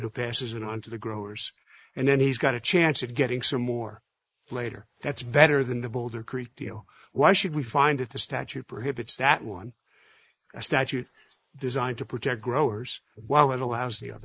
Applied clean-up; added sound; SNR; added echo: neural mask model Resemble Enhance denoiser.